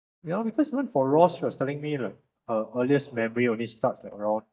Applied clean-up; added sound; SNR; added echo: neural mask model DeepFilterNet 3.